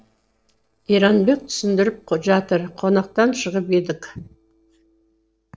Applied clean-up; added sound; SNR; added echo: neural separator model SepFormer DNS4.